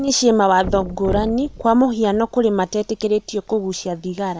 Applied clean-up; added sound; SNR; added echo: none; Thump, thud; 15 dB; none.